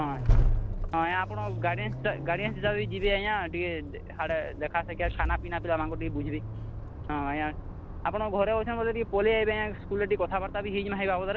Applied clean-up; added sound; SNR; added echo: none; Accelerating, revving, vroom; 2 dB; none.